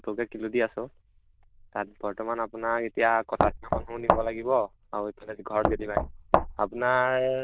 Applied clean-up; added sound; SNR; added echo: neural diffusion model UNIVERSE++.